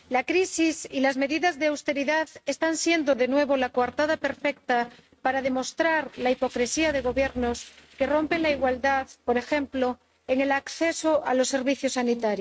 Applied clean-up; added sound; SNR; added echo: neural mask model RNNoise.